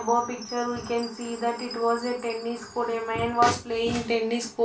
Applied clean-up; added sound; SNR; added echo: none; Chime; 20 dB; reverberation time 0.2 s.